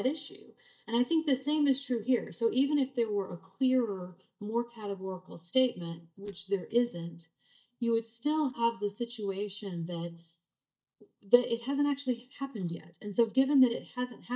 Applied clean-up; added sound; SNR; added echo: neural mask model DeepFilterNet 3.